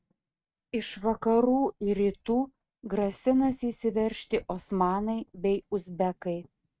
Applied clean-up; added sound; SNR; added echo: neural mask model RNNoise.